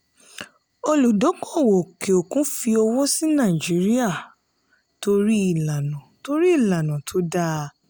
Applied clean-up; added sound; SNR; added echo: none; none; none; none.